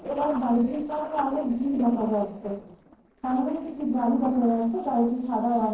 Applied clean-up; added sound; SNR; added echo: neural separator model SepFormer DNS4.